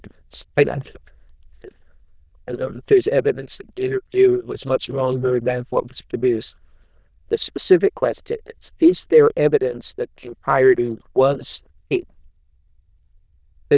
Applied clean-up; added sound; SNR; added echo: neural diffusion model UNIVERSE++.